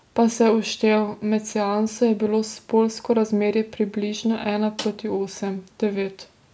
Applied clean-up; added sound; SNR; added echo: none; Snare drum; 18 dB; none.